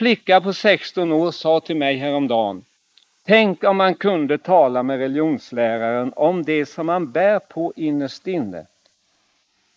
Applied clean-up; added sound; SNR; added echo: neural mask model Resemble Enhance denoiser.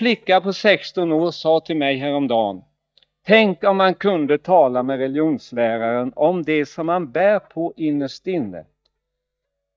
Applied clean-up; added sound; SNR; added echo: neural mask model DeepFilterNet 3.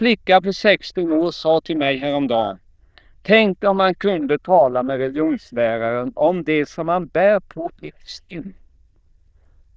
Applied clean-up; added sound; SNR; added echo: neural diffusion model UNIVERSE++.